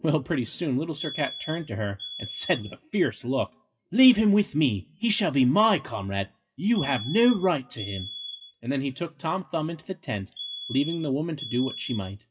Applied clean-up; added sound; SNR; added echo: classical method WPE with log-MMSE.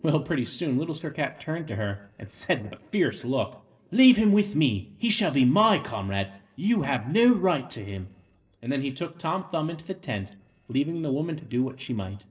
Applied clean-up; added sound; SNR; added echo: neural separator model SepFormer DNS4.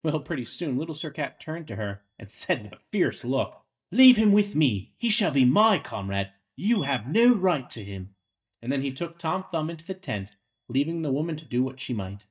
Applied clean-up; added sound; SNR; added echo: neural mask model DeepFilterNet 3.